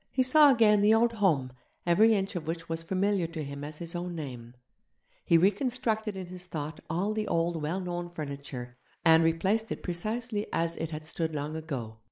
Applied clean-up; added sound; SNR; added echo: neural mask model Resemble Enhance denoiser.